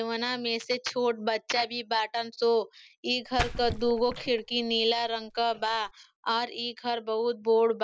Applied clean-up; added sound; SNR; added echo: none; Splash, splatter; 10 dB; none.